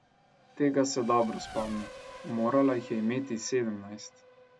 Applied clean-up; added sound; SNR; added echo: none; Race car, auto racing / Accelerating, revving, vroom; 17 dB; none.